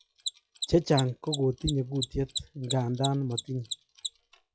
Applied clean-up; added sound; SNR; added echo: classical method log-MMSE.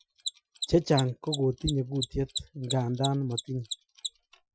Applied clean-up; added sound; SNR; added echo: classical method Wiener filter.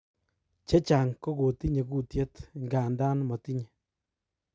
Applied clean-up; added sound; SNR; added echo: none; none; none; none.